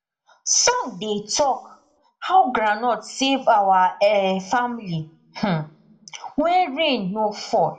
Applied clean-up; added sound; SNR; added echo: none; none; none; reverberation time 0.3 s.